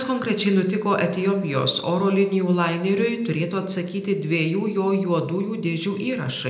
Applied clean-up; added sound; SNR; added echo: none; none; none; reverberation time 0.8 s.